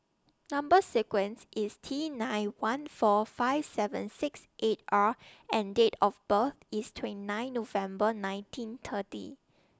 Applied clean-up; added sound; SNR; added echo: none; none; none; none.